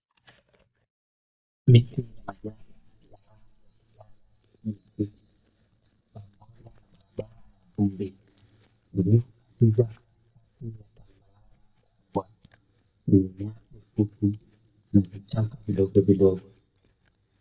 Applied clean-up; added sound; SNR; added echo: neural mask model DeepFilterNet 3.